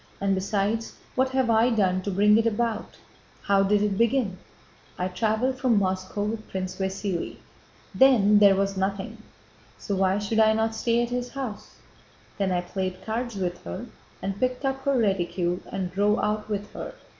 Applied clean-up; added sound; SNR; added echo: none; none; none; none.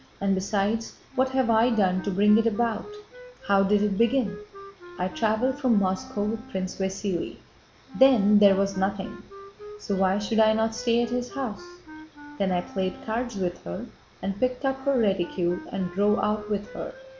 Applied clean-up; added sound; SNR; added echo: none; Wind instrument, woodwind instrument; 18 dB; none.